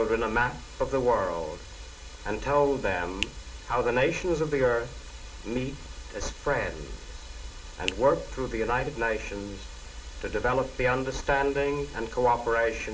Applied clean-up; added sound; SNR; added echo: none; Finger snapping; 11 dB; reverberation time 0.2 s.